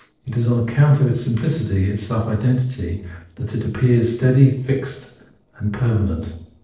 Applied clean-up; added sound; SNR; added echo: neural separator model SepFormer DNS4.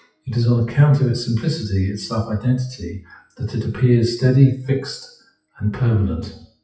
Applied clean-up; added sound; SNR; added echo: classical method WPE with log-MMSE.